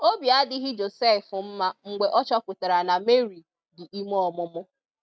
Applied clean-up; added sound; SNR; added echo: none; none; none; none.